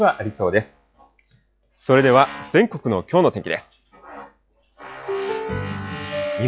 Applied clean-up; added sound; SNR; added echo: classical method log-MMSE.